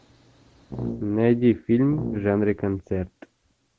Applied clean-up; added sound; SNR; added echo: none; Brass instrument; 10 dB; none.